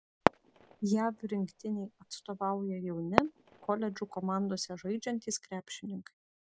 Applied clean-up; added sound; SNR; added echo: none; Fireworks; 1 dB; none.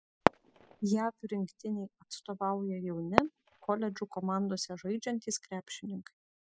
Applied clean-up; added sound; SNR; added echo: classical method spectral subtraction.